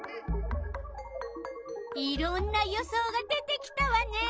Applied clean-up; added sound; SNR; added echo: none; none; none; none.